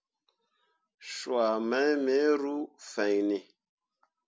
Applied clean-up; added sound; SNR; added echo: none; none; none; none.